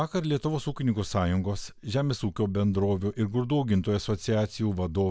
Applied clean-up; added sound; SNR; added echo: none; none; none; none.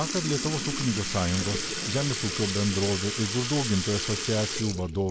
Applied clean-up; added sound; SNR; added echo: none; Sink (filling or washing) / Liquid; 4 dB; none.